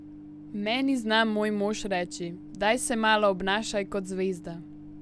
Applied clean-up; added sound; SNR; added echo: none; Microwave oven; 16 dB; none.